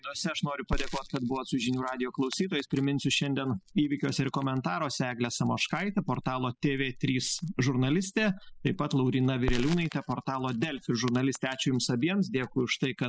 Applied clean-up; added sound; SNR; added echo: classical method spectral subtraction.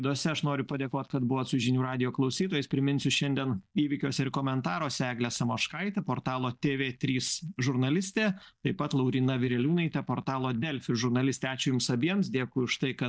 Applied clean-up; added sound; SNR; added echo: neural mask model DeepFilterNet 3.